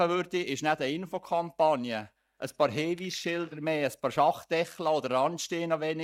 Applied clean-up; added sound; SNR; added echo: neural mask model DeepFilterNet 3.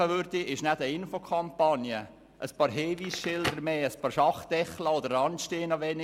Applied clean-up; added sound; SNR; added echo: none; Crackle; 16 dB; none.